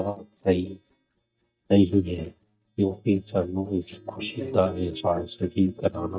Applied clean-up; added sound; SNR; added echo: neural mask model DeepFilterNet 3.